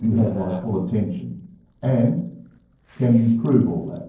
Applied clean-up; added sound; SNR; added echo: neural separator model SepFormer DNS4.